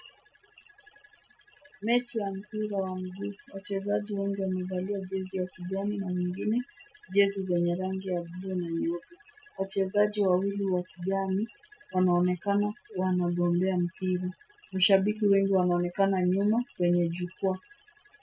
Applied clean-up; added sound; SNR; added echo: classical method Wiener filter.